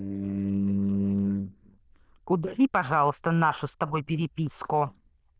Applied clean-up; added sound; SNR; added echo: neural diffusion model UNIVERSE++.